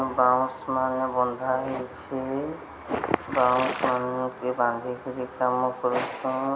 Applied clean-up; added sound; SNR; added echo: none; Livestock, farm animals, working animals; 17 dB; none.